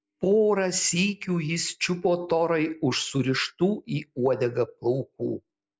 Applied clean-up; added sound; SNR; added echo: none; none; none; none.